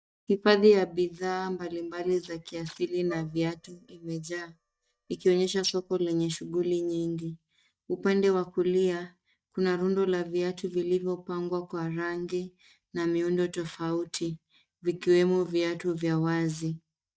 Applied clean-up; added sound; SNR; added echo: neural mask model DeepFilterNet 3.